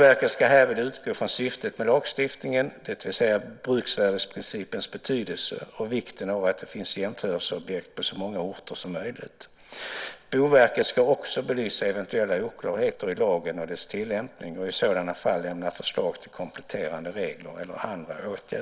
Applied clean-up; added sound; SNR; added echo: none; none; none; none.